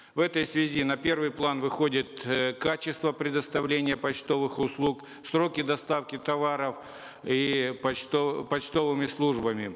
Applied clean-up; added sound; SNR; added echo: none; none; none; none.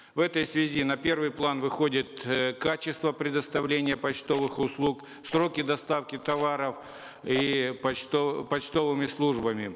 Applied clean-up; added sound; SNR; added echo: none; Rattle; 18 dB; none.